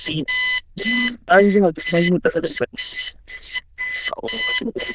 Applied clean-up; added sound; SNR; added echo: neural diffusion model UNIVERSE++.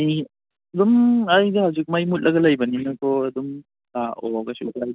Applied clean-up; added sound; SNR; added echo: none; none; none; none.